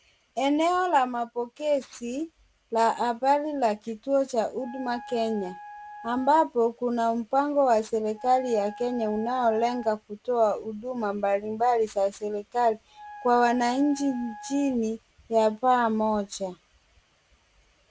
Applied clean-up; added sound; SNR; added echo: none; Wind instrument, woodwind instrument; 18 dB; none.